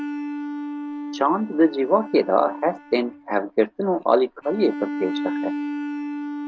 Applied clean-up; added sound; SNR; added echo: none; Bowed string instrument; 8 dB; none.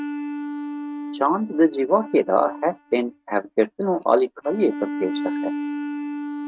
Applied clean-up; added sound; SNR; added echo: neural mask model RNNoise.